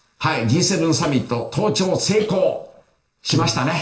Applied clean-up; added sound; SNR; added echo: neural separator model SepFormer DNS4.